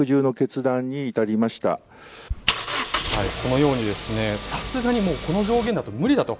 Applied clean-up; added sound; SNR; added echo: none; Engine; 5 dB; none.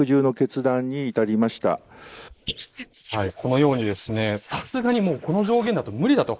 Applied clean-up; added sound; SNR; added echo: neural mask model Resemble Enhance denoiser.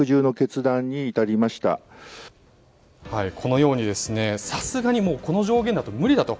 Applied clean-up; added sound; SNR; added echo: none; none; none; none.